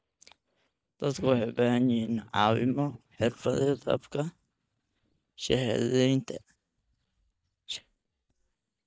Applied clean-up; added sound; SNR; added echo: neural mask model DeepFilterNet 3.